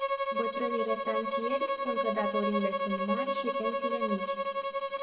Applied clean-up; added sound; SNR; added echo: none; Bowed string instrument; -4 dB; reverberation time 1.5 s.